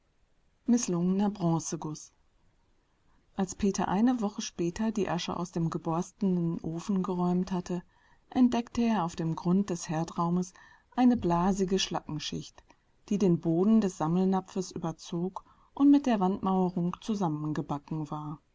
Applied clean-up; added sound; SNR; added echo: none; none; none; none.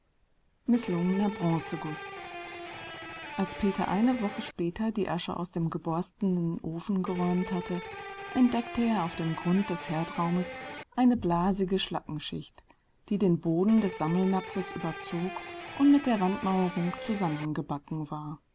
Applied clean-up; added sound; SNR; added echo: none; Electric guitar; 11 dB; none.